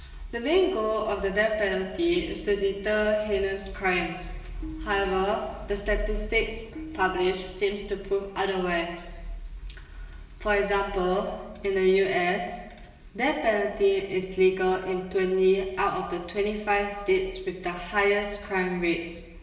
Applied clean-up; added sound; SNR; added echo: none; Tabla; 19 dB; reverberation time 1.0 s.